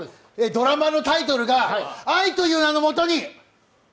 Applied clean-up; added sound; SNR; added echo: none; none; none; none.